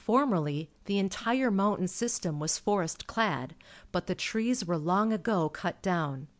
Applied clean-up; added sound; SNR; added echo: none; none; none; none.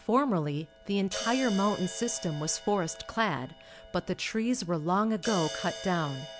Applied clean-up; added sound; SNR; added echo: none; Crash cymbal; 13 dB; none.